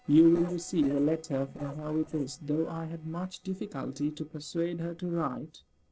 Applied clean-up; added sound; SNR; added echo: neural separator model SepFormer DNS4.